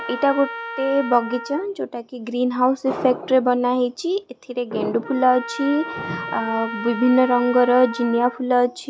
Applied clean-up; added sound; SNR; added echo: none; Trumpet; 13 dB; none.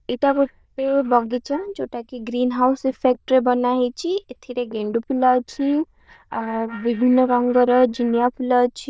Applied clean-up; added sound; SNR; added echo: neural diffusion model UNIVERSE++.